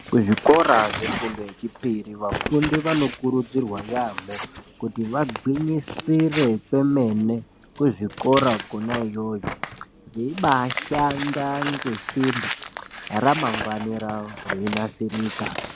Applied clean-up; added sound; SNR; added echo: none; Crumpling, crinkling / Tearing; 6 dB; none.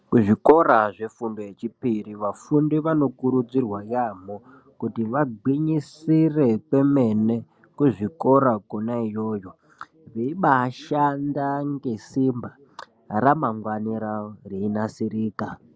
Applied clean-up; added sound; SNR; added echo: none; none; none; none.